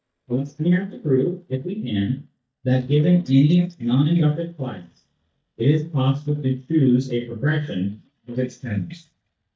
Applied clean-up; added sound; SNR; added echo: neural mask model DeepFilterNet 3.